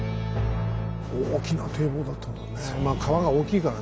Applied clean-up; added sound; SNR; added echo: none; none; none; none.